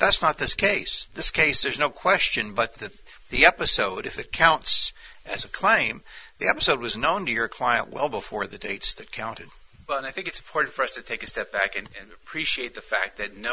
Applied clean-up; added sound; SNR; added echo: none; none; none; none.